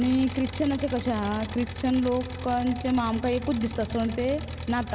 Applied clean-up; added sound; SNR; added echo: none; Engine; 9 dB; none.